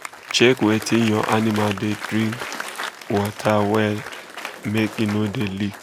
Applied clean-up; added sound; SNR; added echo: none; Applause; 12 dB; none.